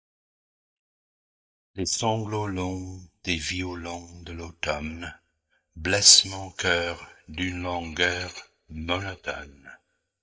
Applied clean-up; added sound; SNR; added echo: neural mask model DeepFilterNet 3.